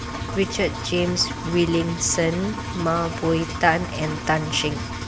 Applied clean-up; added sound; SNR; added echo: none; Engine; 6 dB; none.